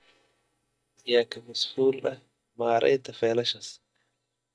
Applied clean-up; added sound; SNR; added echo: neural mask model DeepFilterNet 3.